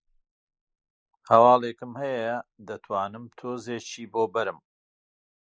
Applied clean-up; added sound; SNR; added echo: neural mask model Resemble Enhance denoiser.